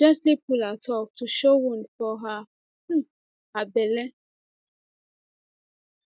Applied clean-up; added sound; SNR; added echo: none; none; none; none.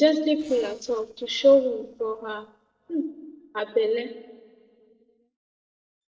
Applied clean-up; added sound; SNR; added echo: neural separator model SepFormer DNS4.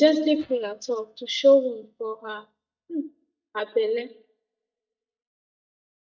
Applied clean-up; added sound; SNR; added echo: neural mask model DeepFilterNet 3.